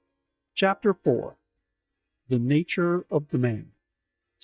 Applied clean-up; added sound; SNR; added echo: neural mask model DeepFilterNet 3.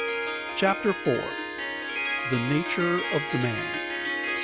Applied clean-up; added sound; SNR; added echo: none; Harp; 1 dB; none.